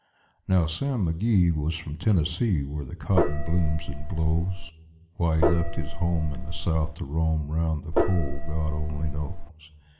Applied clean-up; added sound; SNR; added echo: none; Gong; -1 dB; reverberation time 0.7 s.